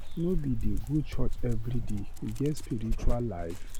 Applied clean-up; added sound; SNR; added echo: none; Dog; -4 dB; none.